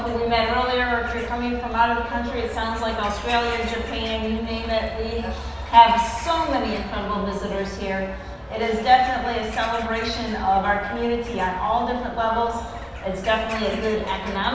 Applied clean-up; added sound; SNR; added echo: none; Bird vocalization, bird call, bird song / Crow; 19 dB; reverberation time 1.1 s.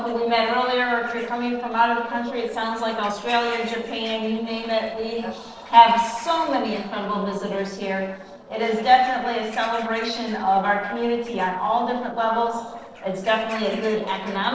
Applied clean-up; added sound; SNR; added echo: neural separator model SepFormer DNS4.